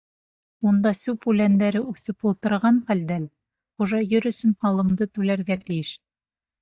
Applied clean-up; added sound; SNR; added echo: neural mask model DeepFilterNet 3.